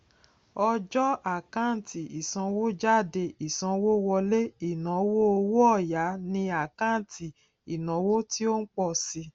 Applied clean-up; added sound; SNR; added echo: none; none; none; none.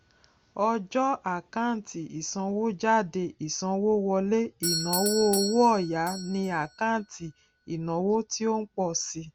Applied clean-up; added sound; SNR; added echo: none; Doorbell; 12 dB; none.